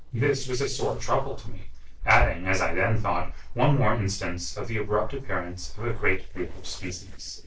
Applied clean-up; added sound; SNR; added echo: neural separator model SepFormer DNS4.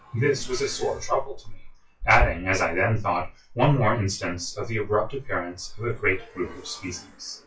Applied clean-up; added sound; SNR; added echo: classical method WPE with log-MMSE.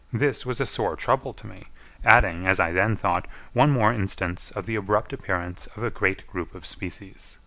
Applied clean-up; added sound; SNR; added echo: none; none; none; none.